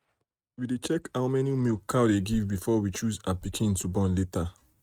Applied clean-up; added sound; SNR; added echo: neural mask model RNNoise.